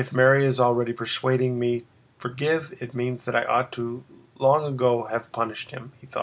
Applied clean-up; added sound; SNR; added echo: none; none; none; none.